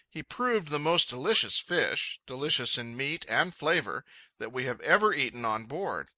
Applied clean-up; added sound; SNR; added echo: neural mask model Resemble Enhance denoiser.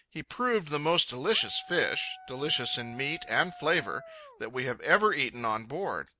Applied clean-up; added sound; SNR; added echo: none; Dog; 19 dB; none.